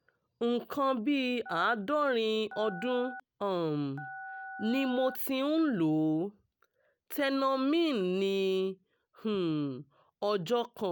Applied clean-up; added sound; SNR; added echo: none; Telephone; 14 dB; none.